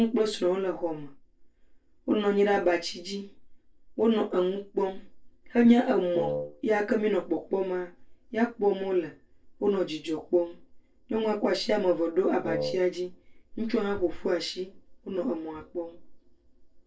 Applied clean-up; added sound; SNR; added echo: neural separator model SepFormer DNS4.